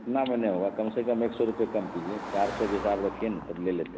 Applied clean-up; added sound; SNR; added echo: none; Car passing by; 12 dB; none.